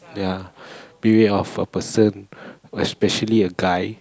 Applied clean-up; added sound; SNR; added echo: none; none; none; none.